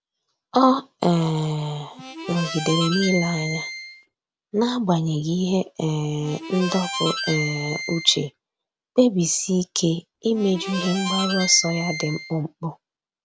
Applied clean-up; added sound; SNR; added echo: none; Harmonica; 7 dB; none.